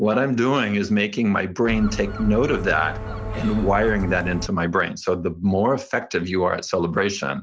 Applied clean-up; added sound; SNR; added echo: none; Gull, seagull; 7 dB; none.